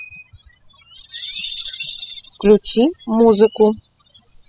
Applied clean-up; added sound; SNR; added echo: classical method spectral subtraction.